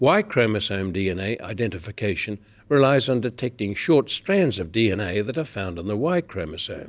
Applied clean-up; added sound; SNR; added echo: none; none; none; none.